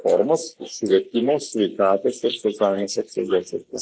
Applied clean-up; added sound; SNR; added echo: neural mask model Resemble Enhance denoiser.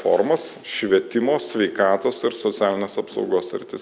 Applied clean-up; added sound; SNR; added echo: none; none; none; none.